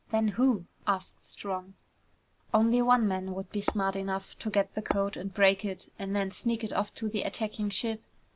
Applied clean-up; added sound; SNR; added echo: none; Tap / Hammer; 5 dB; none.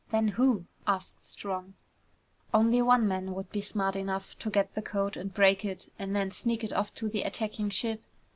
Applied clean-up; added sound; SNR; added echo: none; none; none; none.